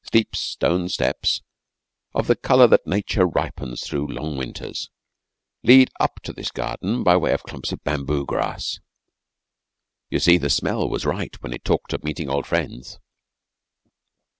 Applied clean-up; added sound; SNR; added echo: none; none; none; none.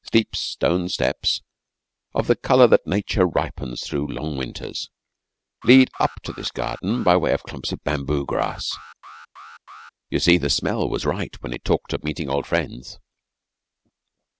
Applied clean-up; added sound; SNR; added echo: none; Alarm; 20 dB; none.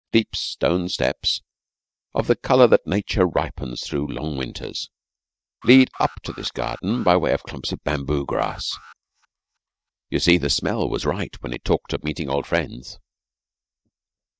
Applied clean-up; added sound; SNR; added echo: neural mask model DeepFilterNet 3.